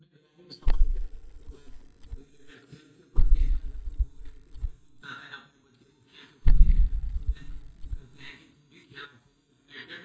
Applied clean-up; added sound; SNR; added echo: neural mask model DeepFilterNet 3.